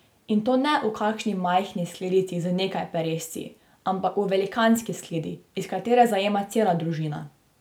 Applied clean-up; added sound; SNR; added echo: none; none; none; none.